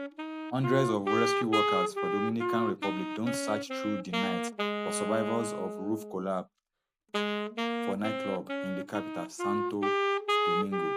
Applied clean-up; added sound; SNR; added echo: none; Wind instrument, woodwind instrument; -2 dB; none.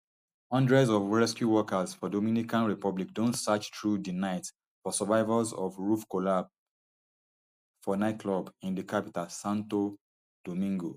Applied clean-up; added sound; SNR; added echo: none; none; none; none.